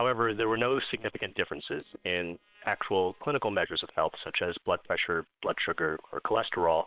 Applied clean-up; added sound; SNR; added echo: neural separator model SepFormer WHAM!.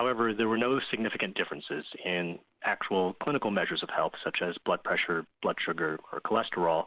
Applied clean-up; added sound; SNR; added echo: none; none; none; none.